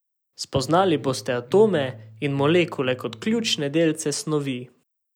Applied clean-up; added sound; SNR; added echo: none; Electric guitar; 19 dB; none.